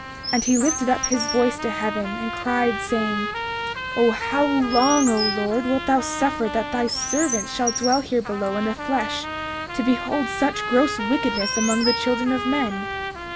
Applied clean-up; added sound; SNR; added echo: none; Chirp, tweet + Trumpet; 5 dB; none.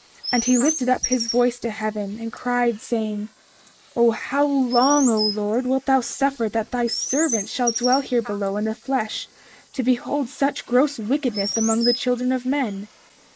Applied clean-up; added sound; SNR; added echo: neural mask model Resemble Enhance denoiser.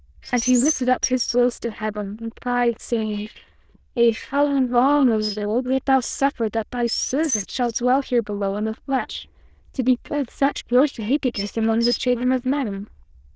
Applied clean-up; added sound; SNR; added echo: neural diffusion model UNIVERSE++.